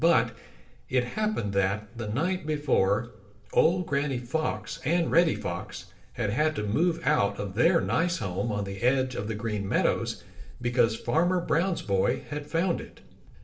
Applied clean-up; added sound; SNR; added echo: none; none; none; reverberation time 0.7 s.